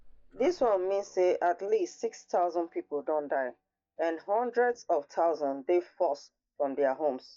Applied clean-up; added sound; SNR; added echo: neural mask model DeepFilterNet 3.